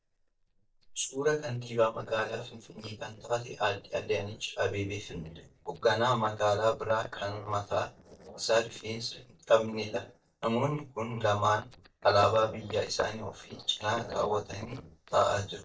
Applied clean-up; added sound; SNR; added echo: neural mask model DeepFilterNet 3.